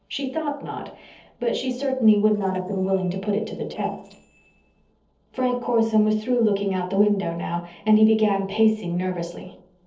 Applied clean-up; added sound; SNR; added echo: neural separator model SepFormer DNS4.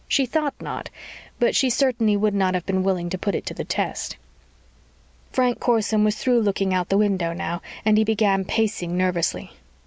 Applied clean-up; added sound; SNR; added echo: none; none; none; none.